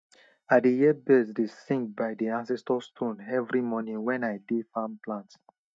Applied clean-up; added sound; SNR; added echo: neural mask model DeepFilterNet 3.